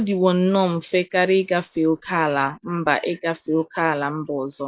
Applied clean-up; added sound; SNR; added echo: neural mask model Resemble Enhance denoiser.